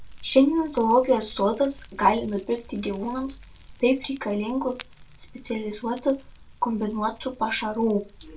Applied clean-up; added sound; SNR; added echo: none; Fire; 19 dB; reverberation time 0.2 s.